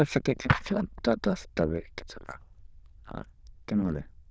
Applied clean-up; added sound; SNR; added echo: neural diffusion model UNIVERSE++.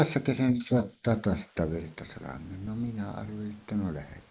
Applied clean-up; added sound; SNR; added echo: neural mask model Resemble Enhance denoiser.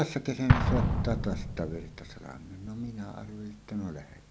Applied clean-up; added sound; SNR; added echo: none; Explosion; -3 dB; none.